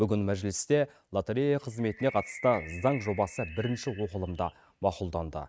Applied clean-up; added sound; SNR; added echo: neural mask model RNNoise.